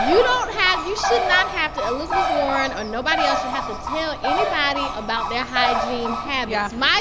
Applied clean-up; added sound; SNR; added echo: none; Bird; 2 dB; none.